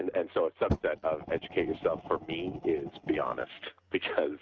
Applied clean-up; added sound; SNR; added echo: neural mask model RNNoise.